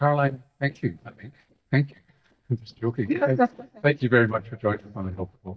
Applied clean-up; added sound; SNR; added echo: neural mask model DeepFilterNet 3.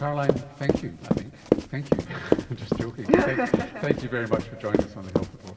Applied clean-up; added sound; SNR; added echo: none; Run; -3 dB; reverberation time 2.0 s.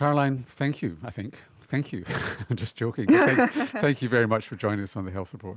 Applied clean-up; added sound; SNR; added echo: none; none; none; none.